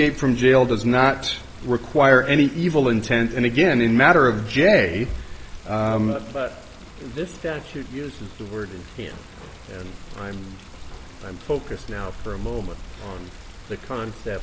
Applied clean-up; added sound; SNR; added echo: none; Water; 16 dB; none.